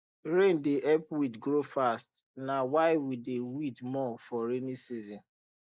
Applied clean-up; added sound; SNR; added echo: neural mask model Resemble Enhance denoiser.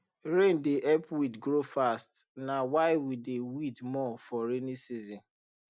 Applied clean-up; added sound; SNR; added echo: none; none; none; none.